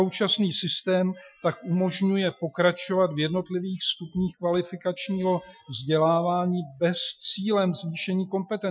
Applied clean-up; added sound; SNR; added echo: classical method Wiener filter.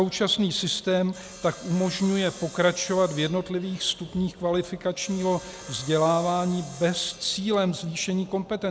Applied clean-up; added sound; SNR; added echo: none; Sawing; 20 dB; none.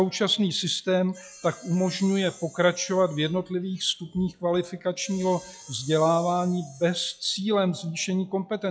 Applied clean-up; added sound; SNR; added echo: classical method log-MMSE.